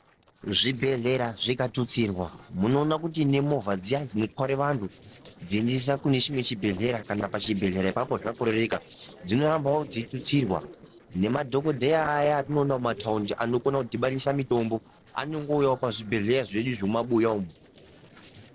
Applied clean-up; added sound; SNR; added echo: neural separator model SepFormer DNS4.